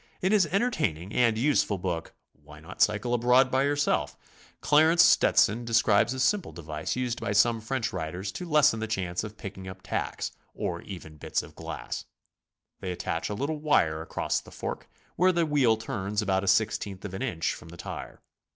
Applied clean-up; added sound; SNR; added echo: none; none; none; none.